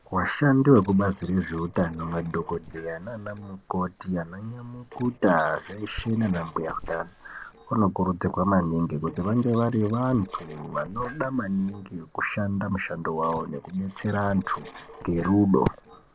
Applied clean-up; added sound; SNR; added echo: neural separator model SepFormer DNS4.